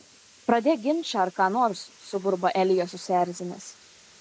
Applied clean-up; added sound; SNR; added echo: neural mask model Resemble Enhance denoiser.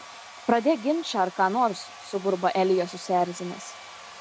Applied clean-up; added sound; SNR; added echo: none; Domestic sounds, home sounds; 17 dB; none.